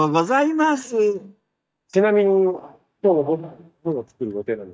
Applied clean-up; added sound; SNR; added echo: neural mask model DeepFilterNet 3.